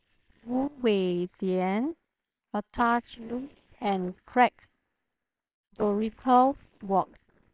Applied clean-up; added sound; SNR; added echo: neural separator model SepFormer WHAMR!.